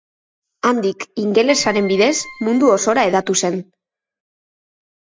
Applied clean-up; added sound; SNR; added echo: none; Keyboard (musical); 15 dB; none.